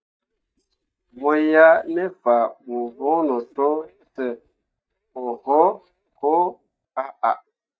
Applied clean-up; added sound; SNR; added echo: neural mask model DeepFilterNet 3.